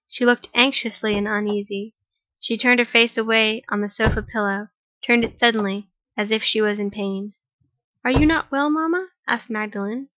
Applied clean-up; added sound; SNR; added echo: classical method Wiener filter.